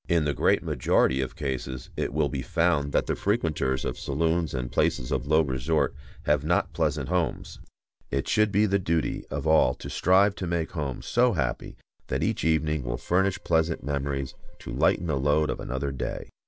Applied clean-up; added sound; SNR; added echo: neural separator model SepFormer DNS4.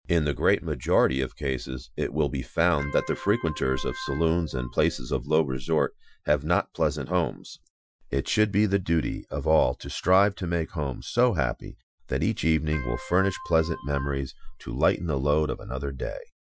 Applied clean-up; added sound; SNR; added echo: classical method Wiener filter.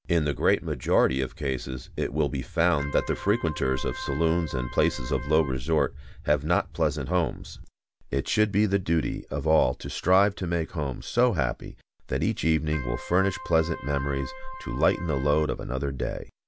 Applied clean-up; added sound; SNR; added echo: none; Organ; 13 dB; none.